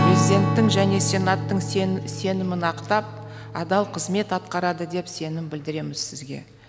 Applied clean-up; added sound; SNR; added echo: none; Strum; 2 dB; none.